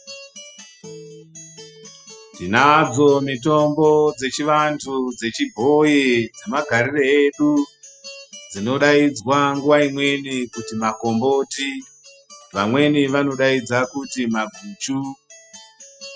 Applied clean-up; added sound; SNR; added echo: classical method spectral subtraction.